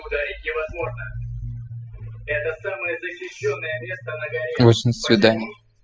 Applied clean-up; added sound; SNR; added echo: classical method spectral subtraction.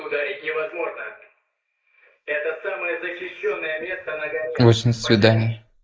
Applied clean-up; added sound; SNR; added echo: neural mask model Resemble Enhance denoiser.